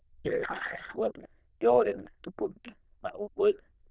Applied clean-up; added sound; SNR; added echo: neural diffusion model UNIVERSE++.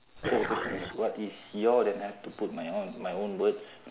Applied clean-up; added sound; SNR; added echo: none; Dog; 3 dB; none.